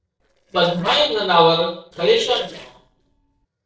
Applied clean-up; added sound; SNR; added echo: neural separator model SepFormer DNS4.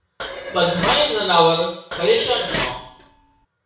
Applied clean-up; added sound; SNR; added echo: none; Dishes, pots, and pans; 8 dB; reverberation time 0.6 s.